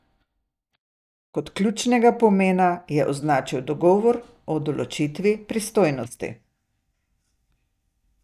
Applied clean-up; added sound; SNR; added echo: neural mask model DeepFilterNet 3.